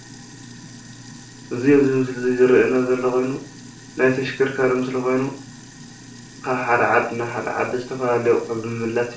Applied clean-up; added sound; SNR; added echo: none; Sink (filling or washing); 19 dB; reverberation time 0.4 s.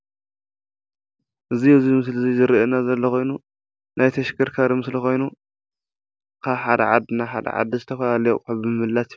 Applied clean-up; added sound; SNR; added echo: none; none; none; none.